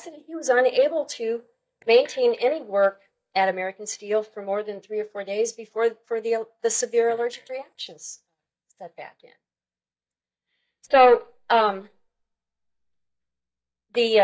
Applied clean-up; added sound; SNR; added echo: neural mask model DeepFilterNet 3.